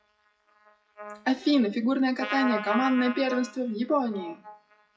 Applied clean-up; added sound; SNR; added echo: classical method WPE with log-MMSE.